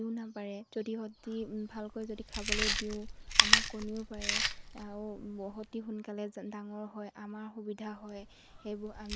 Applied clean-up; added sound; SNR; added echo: none; Chewing, mastication; -4 dB; none.